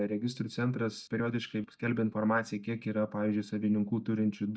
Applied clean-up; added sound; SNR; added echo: neural mask model DeepFilterNet 3.